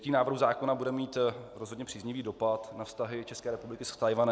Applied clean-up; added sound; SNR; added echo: none; none; none; none.